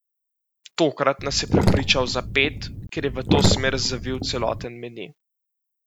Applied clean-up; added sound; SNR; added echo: none; Sink (filling or washing); -2 dB; none.